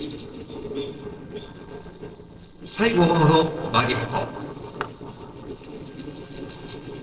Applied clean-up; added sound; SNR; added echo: neural separator model SepFormer DNS4.